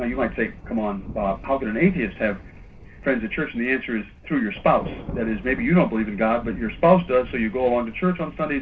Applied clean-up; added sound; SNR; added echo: none; Thunder; 15 dB; reverberation time 0.2 s.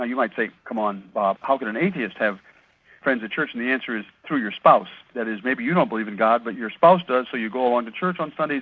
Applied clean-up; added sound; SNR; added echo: none; none; none; none.